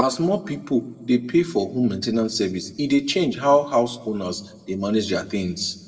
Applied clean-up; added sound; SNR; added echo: none; none; none; reverberation time 0.9 s.